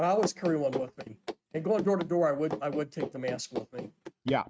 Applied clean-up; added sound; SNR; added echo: neural mask model RNNoise.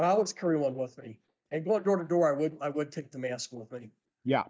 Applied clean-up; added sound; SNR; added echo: neural mask model DeepFilterNet 3.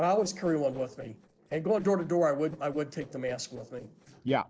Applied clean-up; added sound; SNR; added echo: neural separator model SepFormer DNS4.